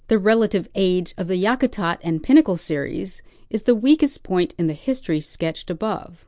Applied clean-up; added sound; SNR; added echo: none; none; none; none.